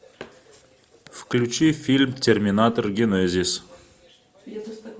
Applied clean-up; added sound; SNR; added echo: none; none; none; none.